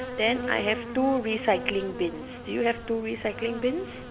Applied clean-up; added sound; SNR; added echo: none; Insect; 9 dB; none.